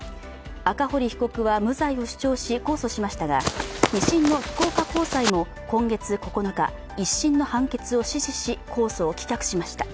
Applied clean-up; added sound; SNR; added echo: none; Run; 2 dB; none.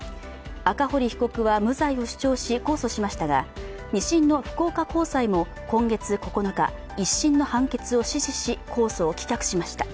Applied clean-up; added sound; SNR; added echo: none; none; none; none.